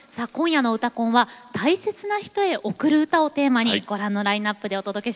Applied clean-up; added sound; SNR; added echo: none; Insect; 11 dB; none.